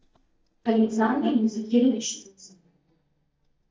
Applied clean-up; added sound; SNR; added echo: neural mask model DeepFilterNet 3.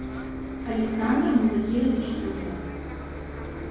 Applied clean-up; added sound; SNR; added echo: none; Bus; 7 dB; reverberation time 1.3 s.